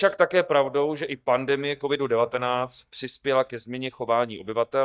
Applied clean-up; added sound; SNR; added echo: neural mask model DeepFilterNet 3.